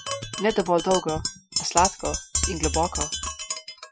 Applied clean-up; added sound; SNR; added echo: classical method Wiener filter.